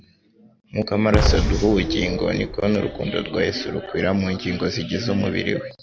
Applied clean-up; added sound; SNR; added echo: none; Explosion; 3 dB; none.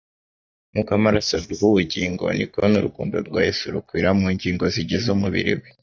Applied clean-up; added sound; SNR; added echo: neural mask model DeepFilterNet 3.